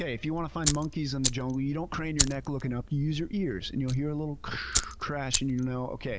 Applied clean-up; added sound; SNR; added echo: none; Fire; 3 dB; none.